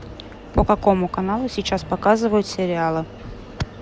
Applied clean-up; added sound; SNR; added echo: none; none; none; none.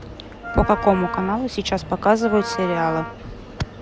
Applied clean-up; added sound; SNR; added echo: none; Wind instrument, woodwind instrument; 10 dB; none.